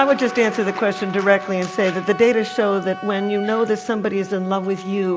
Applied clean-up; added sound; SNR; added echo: none; Wind instrument, woodwind instrument; 14 dB; none.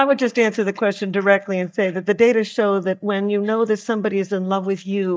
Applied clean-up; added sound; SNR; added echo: neural mask model DeepFilterNet 3.